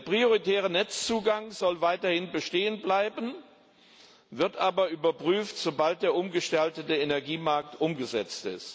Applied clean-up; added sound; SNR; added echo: none; none; none; none.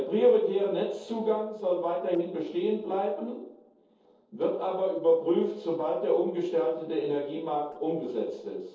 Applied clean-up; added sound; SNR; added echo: neural separator model SepFormer DNS4.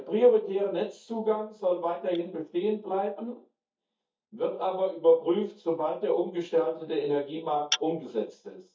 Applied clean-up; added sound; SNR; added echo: neural mask model DeepFilterNet 3.